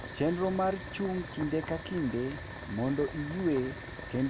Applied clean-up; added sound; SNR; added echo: none; Boiling; 2 dB; none.